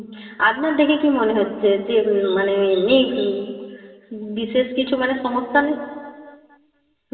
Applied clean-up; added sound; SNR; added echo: none; Bird vocalization, bird call, bird song; 20 dB; reverberation time 2.0 s.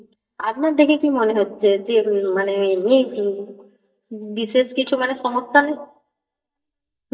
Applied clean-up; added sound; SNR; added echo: neural mask model DeepFilterNet 3.